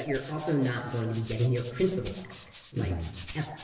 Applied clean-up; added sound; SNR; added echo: none; Rattle (instrument); 17 dB; reverberation time 1.3 s.